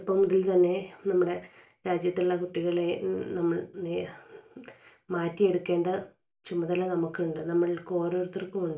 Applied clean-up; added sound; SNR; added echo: none; none; none; reverberation time 0.3 s.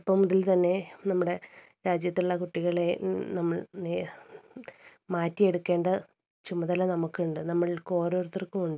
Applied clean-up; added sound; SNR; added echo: none; none; none; none.